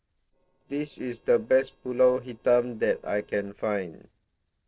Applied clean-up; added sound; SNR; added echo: neural separator model SepFormer DNS4.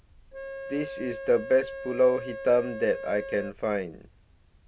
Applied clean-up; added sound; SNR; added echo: none; Organ; 10 dB; none.